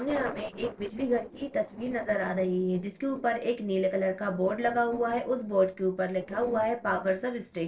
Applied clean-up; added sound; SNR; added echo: neural separator model SepFormer DNS4.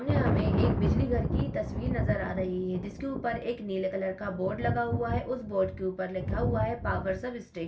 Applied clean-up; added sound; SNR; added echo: none; Thunder; -1 dB; reverberation time 0.3 s.